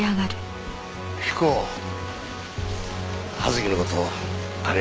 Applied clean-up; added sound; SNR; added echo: none; none; none; none.